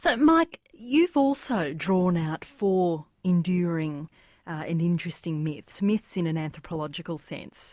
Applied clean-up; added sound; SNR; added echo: none; none; none; none.